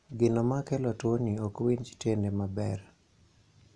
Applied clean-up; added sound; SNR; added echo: none; none; none; none.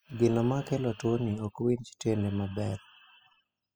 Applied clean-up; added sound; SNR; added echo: classical method spectral subtraction.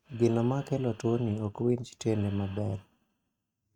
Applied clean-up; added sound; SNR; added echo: neural mask model RNNoise.